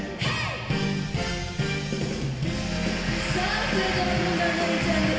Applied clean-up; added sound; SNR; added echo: none; none; none; reverberation time 1.1 s.